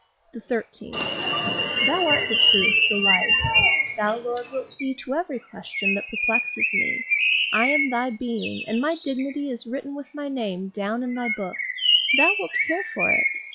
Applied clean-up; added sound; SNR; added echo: classical method log-MMSE.